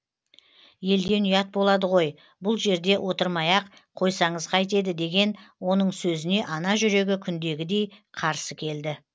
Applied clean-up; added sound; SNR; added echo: none; none; none; none.